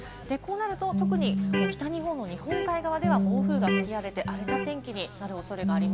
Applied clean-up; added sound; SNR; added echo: none; Electric guitar; -3 dB; none.